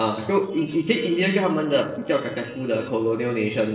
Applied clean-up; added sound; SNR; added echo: neural separator model SepFormer DNS4.